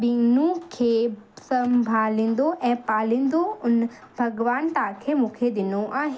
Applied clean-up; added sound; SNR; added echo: none; none; none; none.